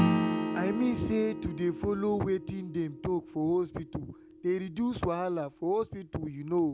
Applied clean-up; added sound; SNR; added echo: none; Acoustic guitar / Strum; 5 dB; none.